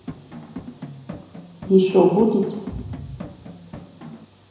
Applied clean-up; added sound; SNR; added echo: none; Drum; 14 dB; reverberation time 1.0 s.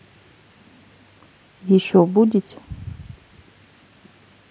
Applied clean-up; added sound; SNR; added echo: none; none; none; none.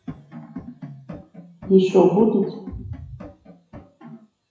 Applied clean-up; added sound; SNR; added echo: classical method WPE with log-MMSE.